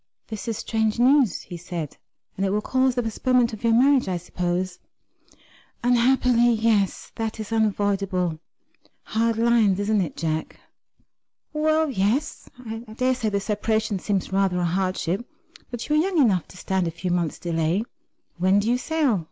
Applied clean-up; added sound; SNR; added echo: none; none; none; none.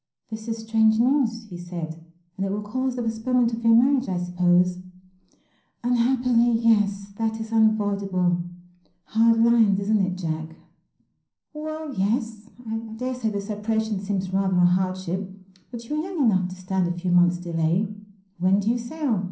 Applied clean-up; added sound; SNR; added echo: none; none; none; reverberation time 0.6 s.